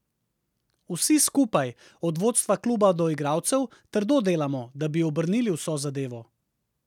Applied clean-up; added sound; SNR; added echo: none; none; none; none.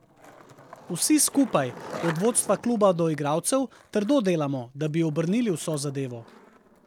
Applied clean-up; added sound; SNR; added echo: none; Skateboard; 18 dB; none.